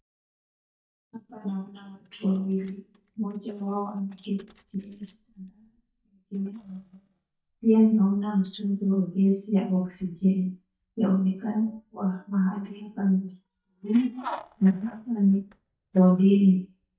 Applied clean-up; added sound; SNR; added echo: neural mask model DeepFilterNet 3.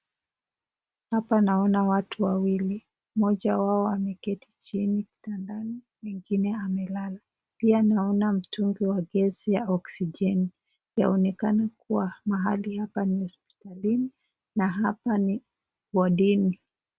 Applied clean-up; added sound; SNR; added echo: none; none; none; none.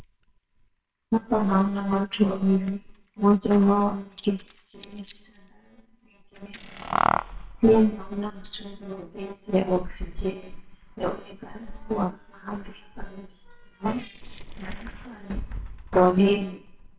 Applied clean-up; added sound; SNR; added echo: neural separator model SepFormer WHAMR!.